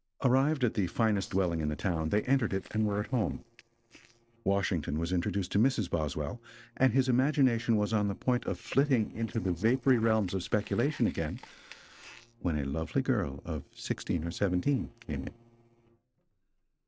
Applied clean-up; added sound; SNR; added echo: neural separator model SepFormer DNS4.